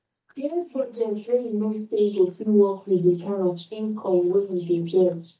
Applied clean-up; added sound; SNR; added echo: neural mask model DeepFilterNet 3.